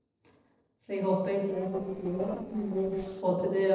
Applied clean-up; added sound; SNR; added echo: neural separator model SepFormer DNS4.